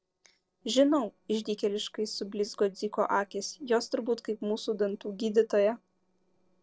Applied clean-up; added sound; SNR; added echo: neural separator model SepFormer DNS4.